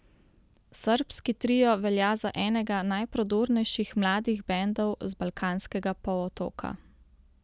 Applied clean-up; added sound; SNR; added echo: none; none; none; none.